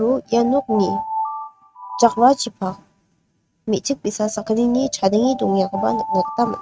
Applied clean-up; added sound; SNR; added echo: neural mask model RNNoise.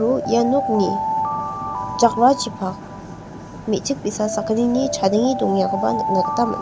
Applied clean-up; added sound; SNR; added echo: none; Alarm; 6 dB; none.